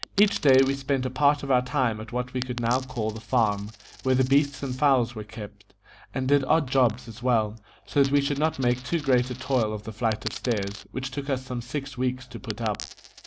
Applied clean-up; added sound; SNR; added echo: none; Coin (dropping); 18 dB; none.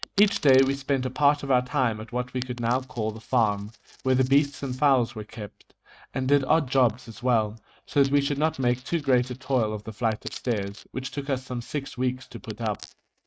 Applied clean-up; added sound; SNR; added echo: neural mask model RNNoise.